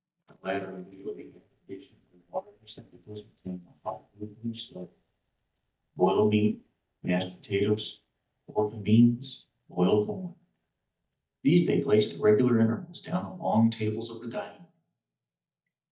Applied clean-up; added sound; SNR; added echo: neural mask model DeepFilterNet 3.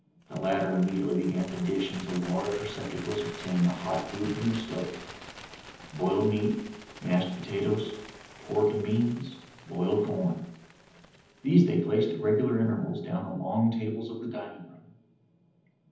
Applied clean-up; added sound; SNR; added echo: none; Bird; 18 dB; reverberation time 0.8 s.